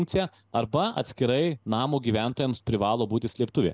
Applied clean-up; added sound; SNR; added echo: none; none; none; none.